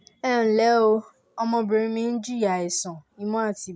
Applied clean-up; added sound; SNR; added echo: none; none; none; none.